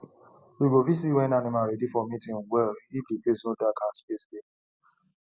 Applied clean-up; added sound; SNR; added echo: none; none; none; none.